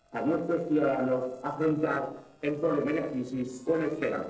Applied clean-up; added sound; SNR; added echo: neural separator model SepFormer DNS4.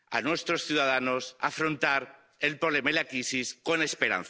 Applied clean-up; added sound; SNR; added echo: none; none; none; none.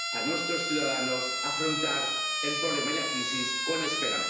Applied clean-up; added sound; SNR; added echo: none; Siren; -2 dB; reverberation time 1.0 s.